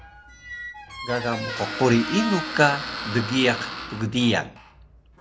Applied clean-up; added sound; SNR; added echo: none; Squeak; 9 dB; none.